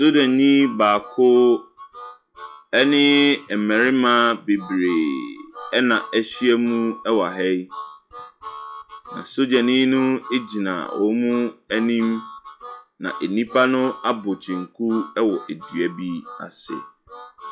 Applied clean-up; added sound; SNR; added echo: classical method log-MMSE.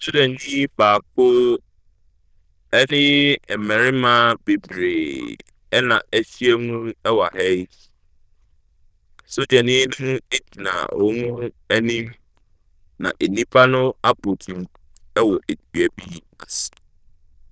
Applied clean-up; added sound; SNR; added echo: neural diffusion model UNIVERSE++.